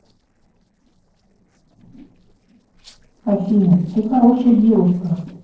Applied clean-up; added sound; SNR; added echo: neural separator model SepFormer DNS4.